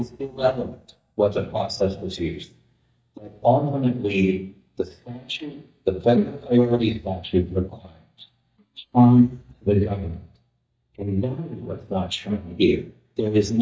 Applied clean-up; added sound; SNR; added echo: neural mask model DeepFilterNet 3.